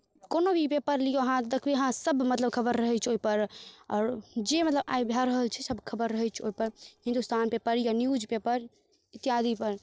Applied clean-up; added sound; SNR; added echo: neural separator model SepFormer DNS4.